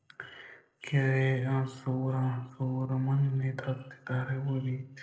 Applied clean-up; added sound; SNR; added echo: neural separator model SepFormer DNS4.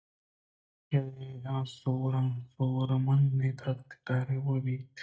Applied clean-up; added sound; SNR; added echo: neural mask model DeepFilterNet 3.